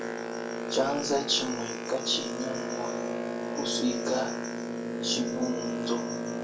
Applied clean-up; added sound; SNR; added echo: none; Boat, Water vehicle; 1 dB; reverberation time 0.3 s.